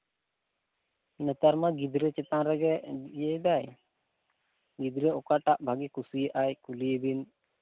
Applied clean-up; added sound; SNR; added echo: none; none; none; none.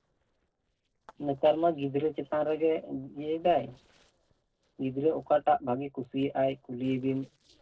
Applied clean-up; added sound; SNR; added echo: neural separator model SepFormer DNS4.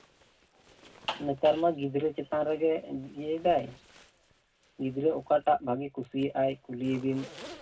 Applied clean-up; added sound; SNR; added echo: none; Zipper (clothing); 18 dB; reverberation time 0.4 s.